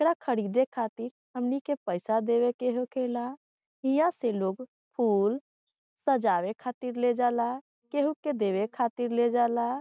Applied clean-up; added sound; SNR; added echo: none; none; none; none.